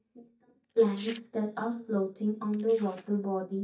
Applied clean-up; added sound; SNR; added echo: neural mask model DeepFilterNet 3.